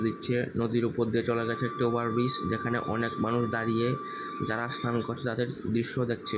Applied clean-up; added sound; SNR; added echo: none; Wind instrument, woodwind instrument; 12 dB; reverberation time 0.5 s.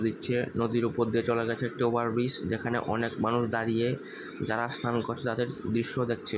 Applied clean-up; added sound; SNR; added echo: none; none; none; none.